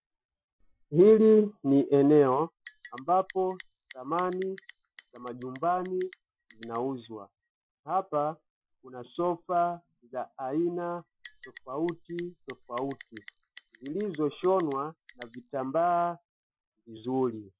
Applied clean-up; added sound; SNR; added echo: classical method Wiener filter.